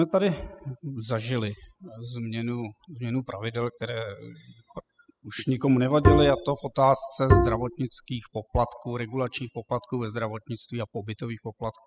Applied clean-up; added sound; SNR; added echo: classical method spectral subtraction.